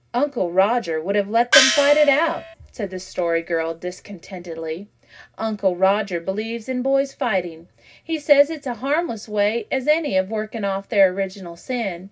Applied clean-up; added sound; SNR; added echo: none; Gong; -1 dB; reverberation time 0.4 s.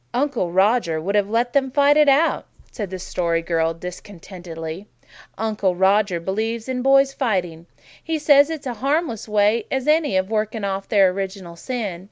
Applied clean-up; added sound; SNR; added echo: none; none; none; none.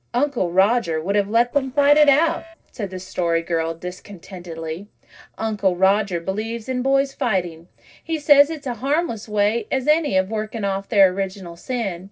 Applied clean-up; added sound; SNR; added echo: neural separator model SepFormer DNS4.